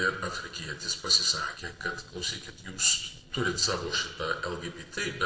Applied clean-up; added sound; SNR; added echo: neural separator model SepFormer DNS4.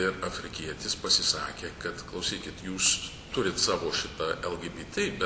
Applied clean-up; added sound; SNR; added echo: none; none; none; none.